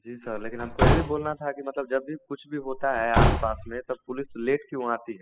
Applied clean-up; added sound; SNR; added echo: classical method spectral subtraction.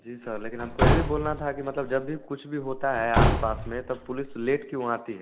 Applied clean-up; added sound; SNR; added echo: none; Slam / Wood; -2 dB; none.